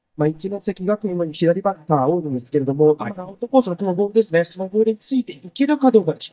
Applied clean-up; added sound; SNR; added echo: neural mask model DeepFilterNet 3.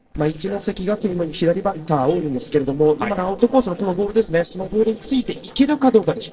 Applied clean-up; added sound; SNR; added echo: neural separator model SepFormer DNS4.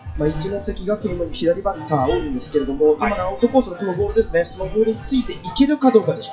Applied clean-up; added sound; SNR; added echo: classical method WPE with log-MMSE.